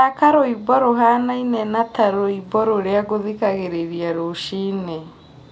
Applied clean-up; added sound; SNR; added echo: none; none; none; none.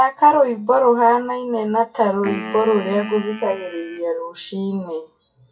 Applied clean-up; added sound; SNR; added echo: classical method WPE with log-MMSE.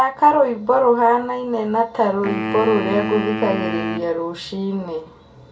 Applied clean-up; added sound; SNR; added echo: none; Wind instrument, woodwind instrument; 7 dB; reverberation time 0.2 s.